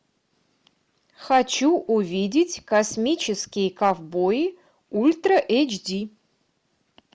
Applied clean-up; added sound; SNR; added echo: none; none; none; none.